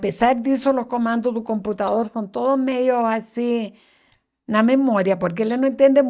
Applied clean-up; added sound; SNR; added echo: neural mask model DeepFilterNet 3.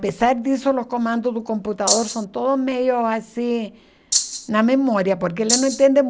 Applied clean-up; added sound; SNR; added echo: none; Rattle (instrument); 1 dB; none.